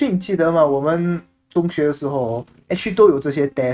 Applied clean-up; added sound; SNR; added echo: neural mask model RNNoise.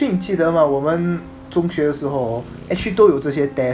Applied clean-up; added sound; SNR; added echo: none; Traffic noise, roadway noise + Wind instrument, woodwind instrument; 19 dB; none.